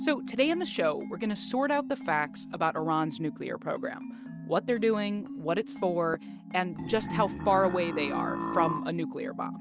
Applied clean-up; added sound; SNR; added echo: none; Burping, eructation; 5 dB; none.